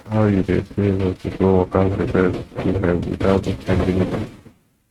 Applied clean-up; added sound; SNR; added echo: neural mask model RNNoise.